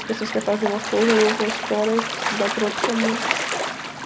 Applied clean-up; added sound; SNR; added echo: none; Gull, seagull / Waves, surf; 2 dB; none.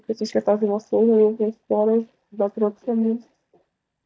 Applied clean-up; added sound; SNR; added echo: neural mask model DeepFilterNet 3.